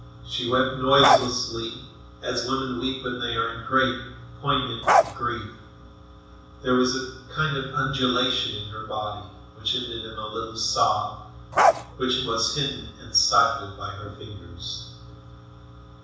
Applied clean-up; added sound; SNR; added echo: none; Bark; -3 dB; reverberation time 0.7 s.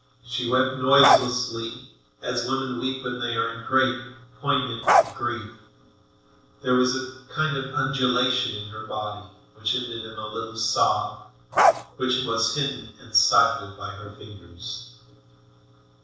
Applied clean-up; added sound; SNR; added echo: neural separator model SepFormer DNS4.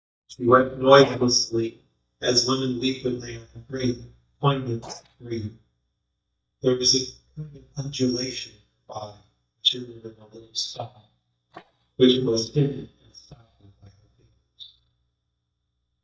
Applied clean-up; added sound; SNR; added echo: neural mask model DeepFilterNet 3.